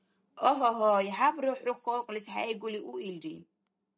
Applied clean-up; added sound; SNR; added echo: none; none; none; none.